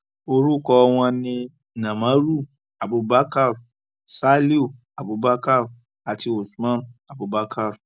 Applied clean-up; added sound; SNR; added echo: none; none; none; none.